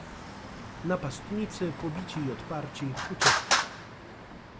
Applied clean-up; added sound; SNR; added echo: none; Traffic noise, roadway noise; -3 dB; none.